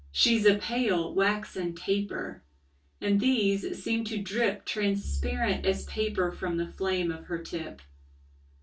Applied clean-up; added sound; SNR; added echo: none; Bowed string instrument; 13 dB; reverberation time 0.1 s.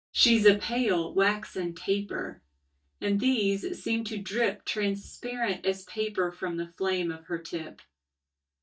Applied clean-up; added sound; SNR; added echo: neural mask model DeepFilterNet 3.